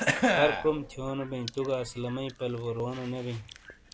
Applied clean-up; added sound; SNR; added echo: none; Chewing, mastication / Cough; 2 dB; none.